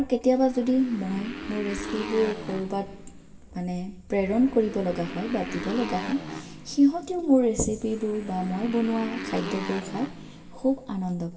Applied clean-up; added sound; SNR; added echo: none; Motorcycle; 11 dB; reverberation time 1.6 s.